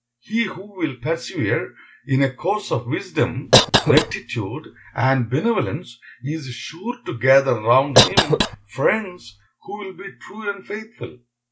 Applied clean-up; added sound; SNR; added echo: none; Cough; -2 dB; none.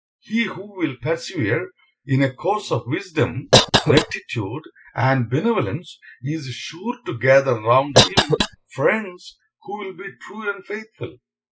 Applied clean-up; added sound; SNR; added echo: classical method spectral subtraction.